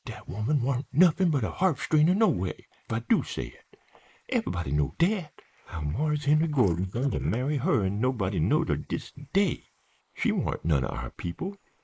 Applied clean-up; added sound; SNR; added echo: neural mask model Resemble Enhance denoiser.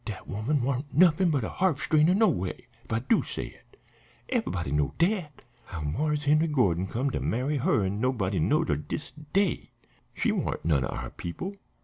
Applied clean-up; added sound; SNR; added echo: none; none; none; none.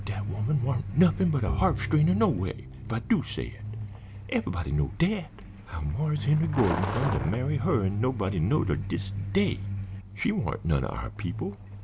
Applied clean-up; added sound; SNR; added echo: none; Bowed string instrument + Truck; 6 dB; none.